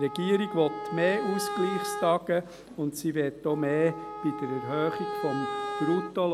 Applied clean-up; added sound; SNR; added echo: none; Wind instrument, woodwind instrument; 7 dB; none.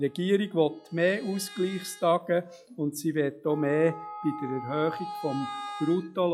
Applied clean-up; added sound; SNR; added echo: classical method log-MMSE.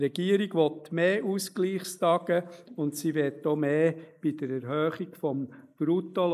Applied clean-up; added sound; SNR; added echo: neural mask model Resemble Enhance denoiser.